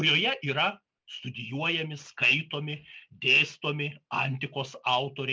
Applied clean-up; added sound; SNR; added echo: none; none; none; none.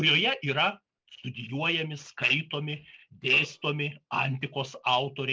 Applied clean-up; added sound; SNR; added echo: neural separator model SepFormer DNS4.